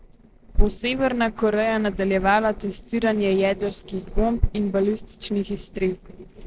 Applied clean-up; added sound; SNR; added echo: neural separator model SepFormer DNS4.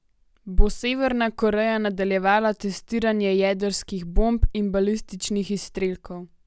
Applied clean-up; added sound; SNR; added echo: none; none; none; none.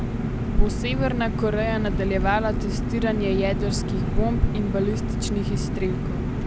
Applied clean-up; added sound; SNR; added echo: none; Engine; 0 dB; none.